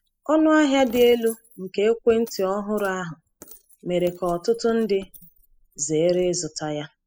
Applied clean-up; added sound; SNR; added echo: classical method spectral subtraction.